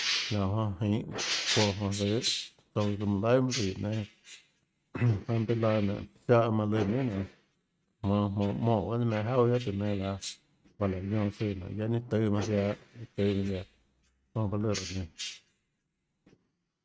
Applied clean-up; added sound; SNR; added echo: neural mask model RNNoise.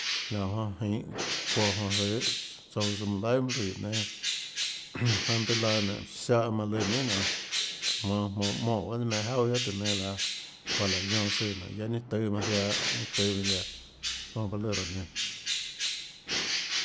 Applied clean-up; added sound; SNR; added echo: none; Bird; 2 dB; none.